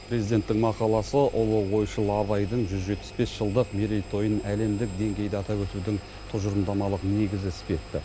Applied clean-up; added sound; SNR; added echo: none; Engine; 14 dB; none.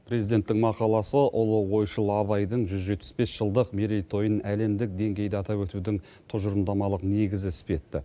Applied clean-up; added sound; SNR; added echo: none; none; none; none.